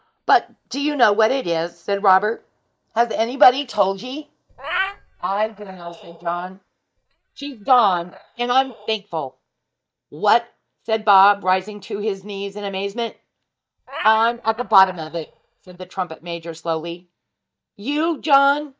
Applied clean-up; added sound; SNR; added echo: neural mask model DeepFilterNet 3.